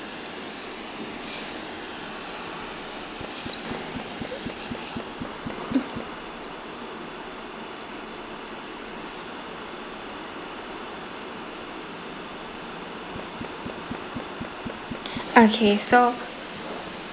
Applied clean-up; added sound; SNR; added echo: none; Tools; 9 dB; none.